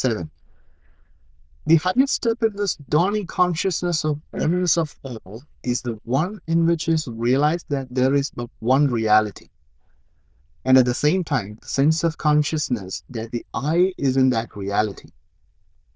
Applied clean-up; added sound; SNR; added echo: neural diffusion model UNIVERSE++.